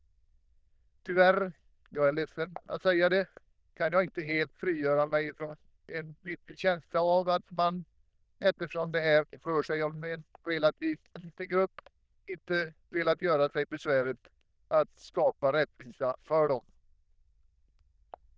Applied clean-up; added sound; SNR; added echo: neural diffusion model UNIVERSE++.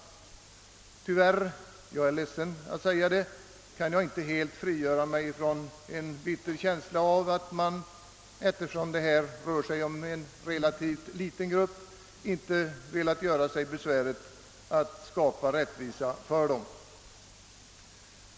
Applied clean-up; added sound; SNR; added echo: none; none; none; none.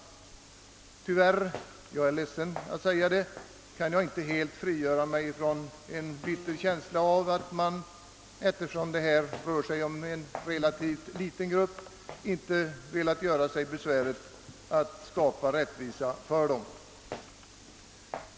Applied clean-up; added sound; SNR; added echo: none; Piano + Walk, footsteps; 19 dB; none.